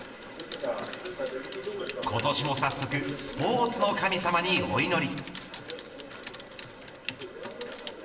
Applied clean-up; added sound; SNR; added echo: none; Typing; 13 dB; reverberation time 1.1 s.